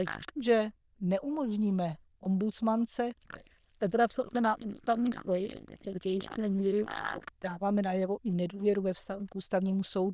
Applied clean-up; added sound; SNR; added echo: neural diffusion model UNIVERSE++.